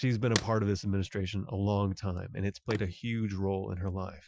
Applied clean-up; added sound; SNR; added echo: classical method Wiener filter.